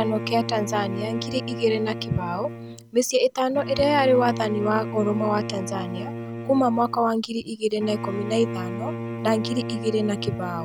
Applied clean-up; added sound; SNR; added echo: none; Bowed string instrument; 7 dB; none.